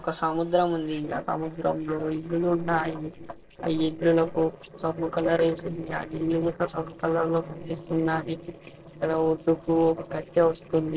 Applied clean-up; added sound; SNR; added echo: neural separator model SepFormer DNS4.